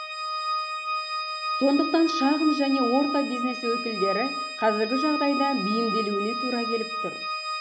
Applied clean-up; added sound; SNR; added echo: none; Organ; 4 dB; none.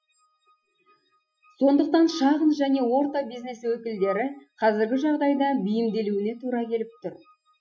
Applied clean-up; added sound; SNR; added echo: classical method Wiener filter.